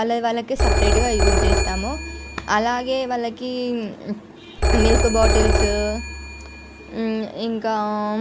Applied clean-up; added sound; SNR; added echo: none; Telephone; -2 dB; none.